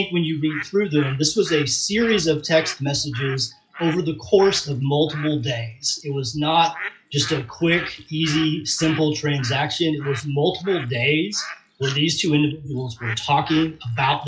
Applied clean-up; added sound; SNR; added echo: classical method log-MMSE.